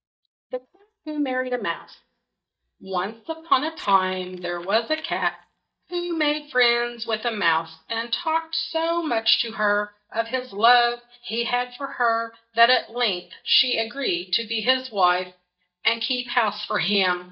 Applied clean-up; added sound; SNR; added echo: neural mask model DeepFilterNet 3.